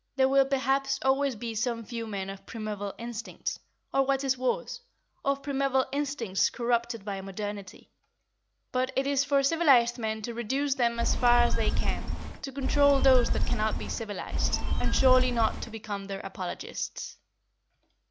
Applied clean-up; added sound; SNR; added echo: none; Telephone; -4 dB; none.